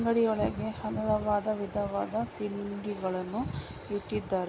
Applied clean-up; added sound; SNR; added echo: none; none; none; none.